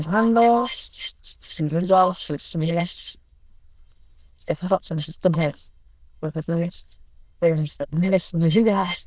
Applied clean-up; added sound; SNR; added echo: neural diffusion model UNIVERSE++.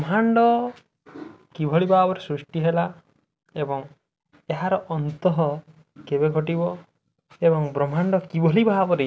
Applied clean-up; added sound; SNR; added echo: none; none; none; none.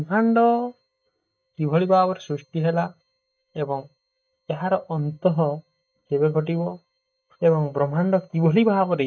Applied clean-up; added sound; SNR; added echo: neural mask model DeepFilterNet 3.